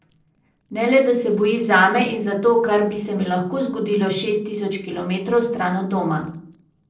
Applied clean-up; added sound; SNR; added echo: neural separator model SepFormer DNS4.